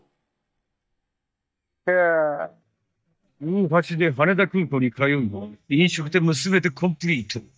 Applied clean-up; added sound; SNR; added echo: neural mask model DeepFilterNet 3.